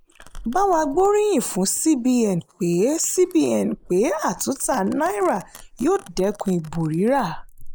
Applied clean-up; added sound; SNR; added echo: neural mask model Resemble Enhance denoiser.